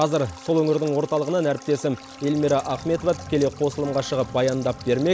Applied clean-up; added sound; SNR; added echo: none; Trumpet + Stream; 19 dB; none.